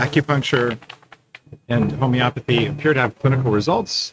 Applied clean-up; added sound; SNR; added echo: neural mask model RNNoise.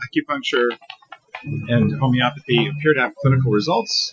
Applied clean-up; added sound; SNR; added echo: classical method Wiener filter.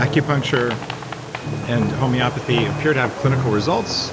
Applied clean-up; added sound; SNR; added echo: none; Fireworks + Piano; 4 dB; none.